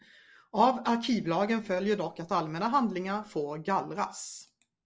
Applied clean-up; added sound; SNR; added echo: neural separator model SepFormer DNS4.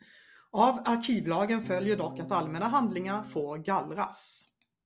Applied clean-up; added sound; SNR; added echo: none; Electric guitar / Strum; 14 dB; none.